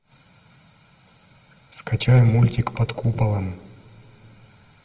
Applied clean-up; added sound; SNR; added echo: none; none; none; reverberation time 1.1 s.